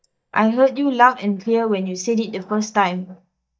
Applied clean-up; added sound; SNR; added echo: neural mask model DeepFilterNet 3.